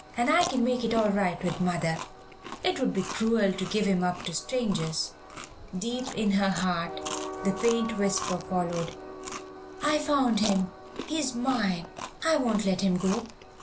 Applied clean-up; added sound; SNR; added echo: none; Chewing, mastication + Train; 11 dB; none.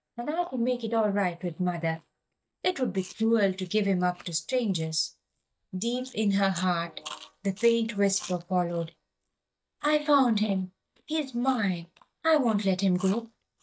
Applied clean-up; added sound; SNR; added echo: neural mask model DeepFilterNet 3.